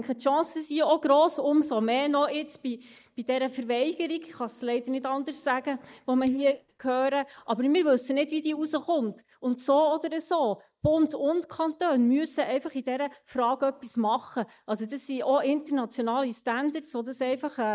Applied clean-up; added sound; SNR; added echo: neural mask model DeepFilterNet 3.